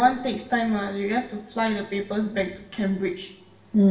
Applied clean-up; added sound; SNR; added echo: none; none; none; reverberation time 0.8 s.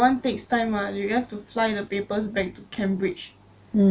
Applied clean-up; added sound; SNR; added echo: none; none; none; none.